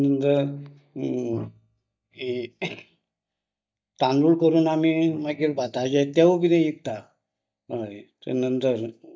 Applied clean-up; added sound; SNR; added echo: neural mask model DeepFilterNet 3.